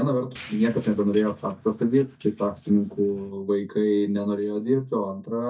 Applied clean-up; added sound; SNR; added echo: neural mask model DeepFilterNet 3.